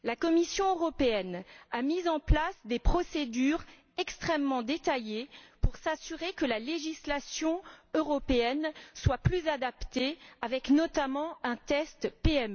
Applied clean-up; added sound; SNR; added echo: none; none; none; none.